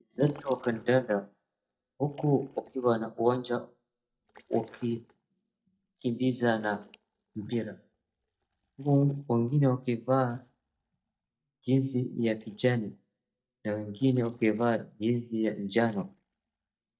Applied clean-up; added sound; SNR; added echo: neural mask model DeepFilterNet 3.